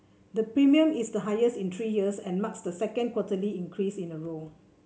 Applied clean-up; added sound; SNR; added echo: none; none; none; none.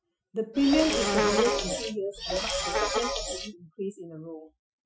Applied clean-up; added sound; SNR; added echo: classical method Wiener filter.